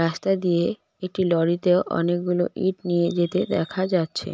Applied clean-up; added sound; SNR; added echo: none; none; none; none.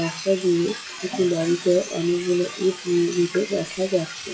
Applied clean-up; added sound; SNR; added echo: classical method WPE with log-MMSE.